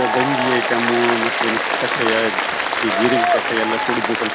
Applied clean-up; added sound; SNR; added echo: none; Applause; -2 dB; none.